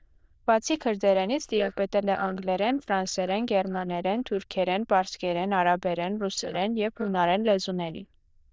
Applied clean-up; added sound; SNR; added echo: neural diffusion model UNIVERSE++.